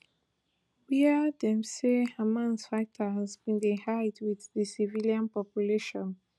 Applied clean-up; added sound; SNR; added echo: none; none; none; none.